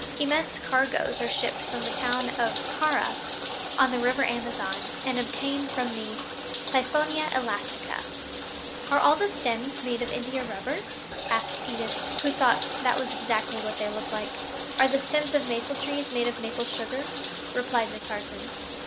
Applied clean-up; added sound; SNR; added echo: none; Bathtub (filling or washing); -5 dB; none.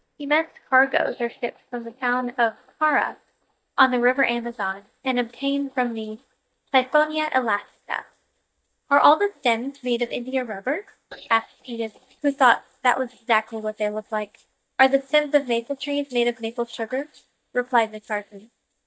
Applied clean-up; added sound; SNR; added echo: neural mask model DeepFilterNet 3.